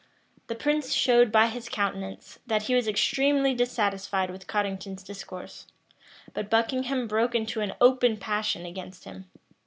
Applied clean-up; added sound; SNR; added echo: none; none; none; none.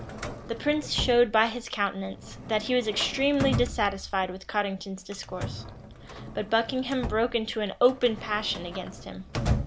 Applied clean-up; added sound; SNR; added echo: none; Drawer open or close; 8 dB; none.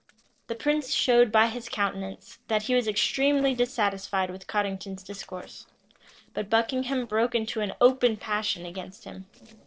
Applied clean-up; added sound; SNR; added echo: neural separator model SepFormer DNS4.